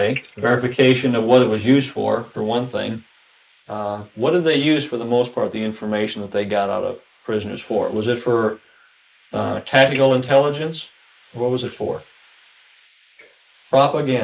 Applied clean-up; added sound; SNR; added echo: neural mask model Resemble Enhance denoiser.